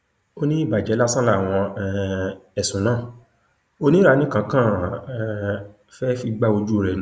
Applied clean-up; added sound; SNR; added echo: none; none; none; none.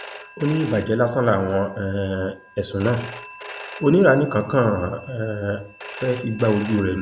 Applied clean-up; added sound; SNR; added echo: none; Telephone; 10 dB; none.